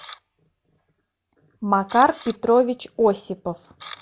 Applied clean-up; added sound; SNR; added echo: none; Camera; 18 dB; none.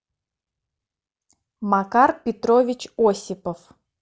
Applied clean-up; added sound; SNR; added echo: none; none; none; none.